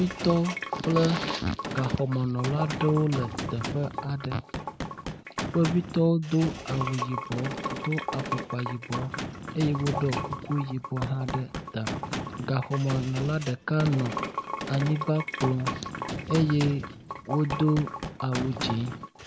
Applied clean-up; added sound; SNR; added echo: none; Gunshot, gunfire + Sink (filling or washing) / Water; 6 dB; none.